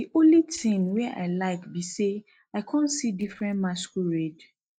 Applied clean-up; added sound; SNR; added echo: neural mask model DeepFilterNet 3.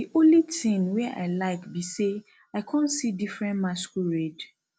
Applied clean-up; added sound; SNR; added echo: none; none; none; none.